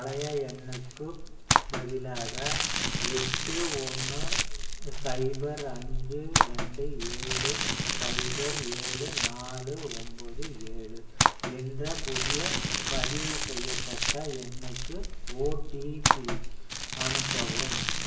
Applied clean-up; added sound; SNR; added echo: none; Crumpling, crinkling; 0 dB; reverberation time 0.8 s.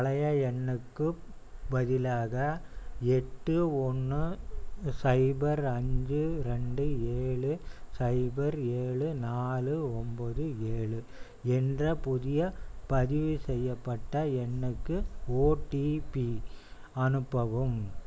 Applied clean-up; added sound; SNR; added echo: none; none; none; none.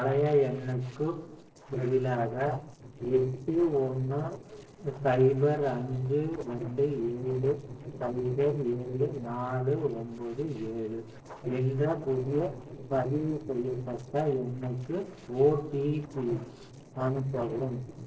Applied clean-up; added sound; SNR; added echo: neural separator model SepFormer DNS4.